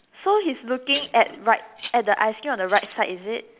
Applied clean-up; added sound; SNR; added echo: none; Rattle (instrument); 20 dB; none.